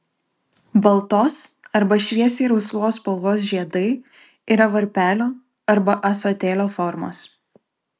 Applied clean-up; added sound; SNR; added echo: none; none; none; none.